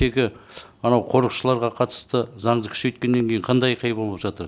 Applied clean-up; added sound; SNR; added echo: none; none; none; none.